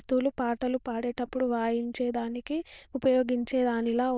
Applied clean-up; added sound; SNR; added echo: neural diffusion model UNIVERSE++.